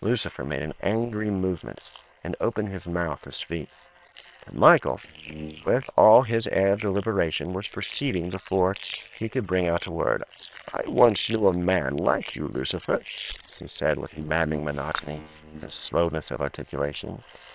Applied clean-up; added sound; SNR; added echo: neural separator model SepFormer WHAM!.